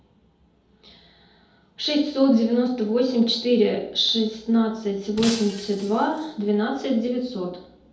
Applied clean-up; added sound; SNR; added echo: none; Shatter; 13 dB; reverberation time 2.0 s.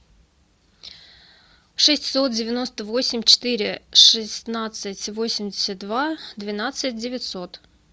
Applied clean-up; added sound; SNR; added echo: none; none; none; none.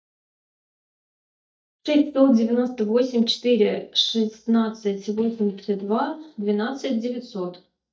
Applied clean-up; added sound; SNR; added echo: neural mask model DeepFilterNet 3.